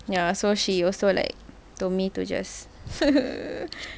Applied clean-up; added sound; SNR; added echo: none; none; none; none.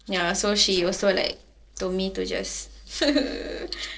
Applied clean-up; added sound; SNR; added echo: neural separator model SepFormer DNS4.